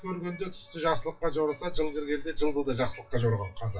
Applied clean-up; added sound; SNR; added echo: classical method WPE with log-MMSE.